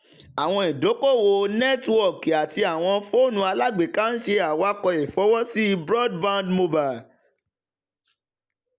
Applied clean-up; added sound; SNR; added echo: none; none; none; none.